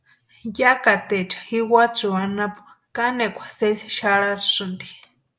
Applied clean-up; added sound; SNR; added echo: none; none; none; none.